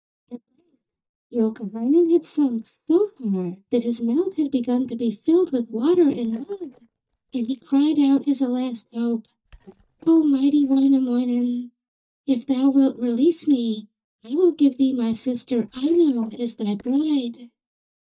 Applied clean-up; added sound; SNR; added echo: neural mask model DeepFilterNet 3.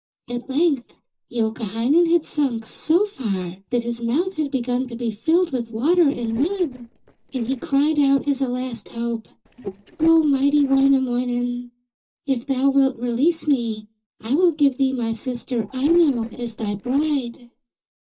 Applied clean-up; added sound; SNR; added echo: neural separator model SepFormer DNS4.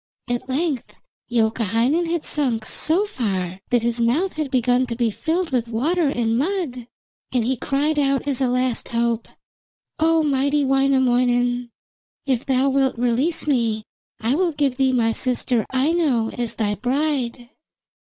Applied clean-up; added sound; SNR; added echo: none; none; none; none.